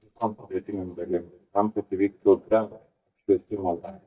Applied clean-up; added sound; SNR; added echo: neural mask model DeepFilterNet 3.